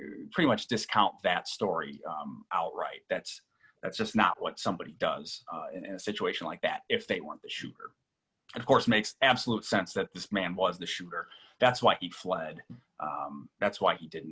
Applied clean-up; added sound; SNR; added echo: none; none; none; none.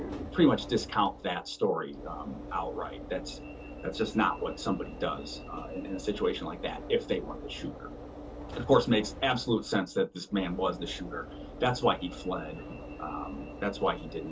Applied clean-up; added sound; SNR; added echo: none; Alarm / Engine / Train; 12 dB; reverberation time 0.2 s.